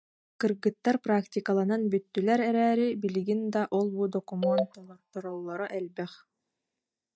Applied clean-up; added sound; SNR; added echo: neural mask model DeepFilterNet 3.